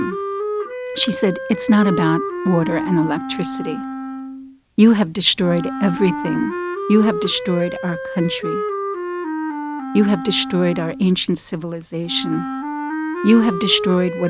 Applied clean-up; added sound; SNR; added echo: none; Wind instrument, woodwind instrument; 7 dB; none.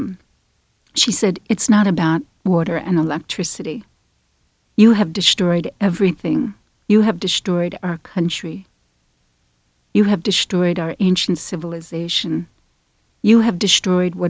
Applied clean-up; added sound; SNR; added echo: none; none; none; none.